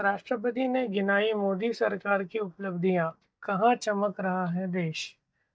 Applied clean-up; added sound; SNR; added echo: neural mask model DeepFilterNet 3.